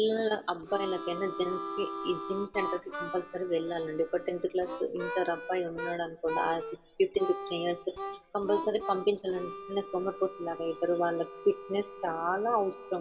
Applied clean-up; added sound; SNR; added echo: none; Harmonica; 9 dB; reverberation time 0.3 s.